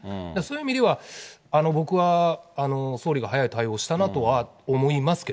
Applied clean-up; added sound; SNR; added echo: none; none; none; none.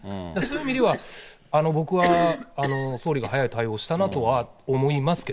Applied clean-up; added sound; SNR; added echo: none; Cough; 11 dB; none.